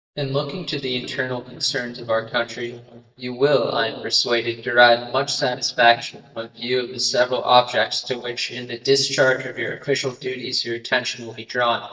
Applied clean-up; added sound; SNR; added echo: neural mask model DeepFilterNet 3.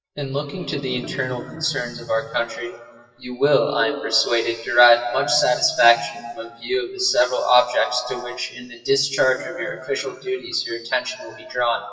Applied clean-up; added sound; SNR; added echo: classical method WPE with log-MMSE.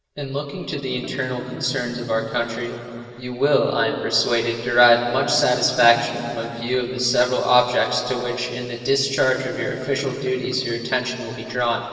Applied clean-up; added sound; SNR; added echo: none; Marimba, xylophone; 17 dB; reverberation time 2.6 s.